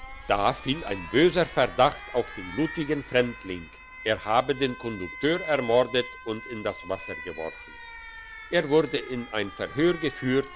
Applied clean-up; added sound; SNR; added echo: none; Alarm; 14 dB; none.